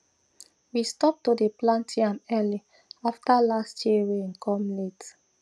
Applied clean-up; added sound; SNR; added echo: none; none; none; none.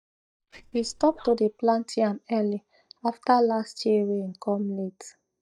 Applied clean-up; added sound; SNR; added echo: neural mask model DeepFilterNet 3.